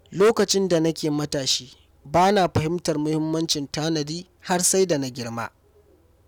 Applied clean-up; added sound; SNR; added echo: none; none; none; none.